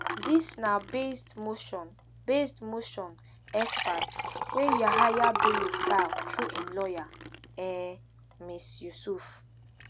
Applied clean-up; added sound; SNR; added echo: none; Liquid; 2 dB; none.